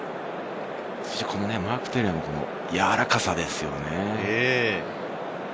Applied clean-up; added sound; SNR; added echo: none; none; none; none.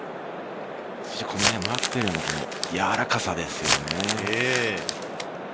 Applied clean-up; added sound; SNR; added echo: none; Crumpling, crinkling; 1 dB; none.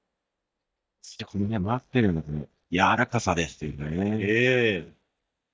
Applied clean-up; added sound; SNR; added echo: neural mask model DeepFilterNet 3.